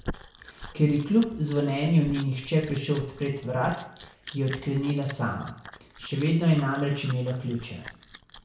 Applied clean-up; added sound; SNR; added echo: none; Chewing, mastication; 17 dB; reverberation time 0.6 s.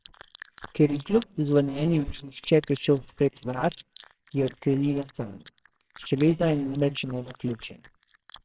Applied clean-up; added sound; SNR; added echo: neural separator model SepFormer WHAMR!.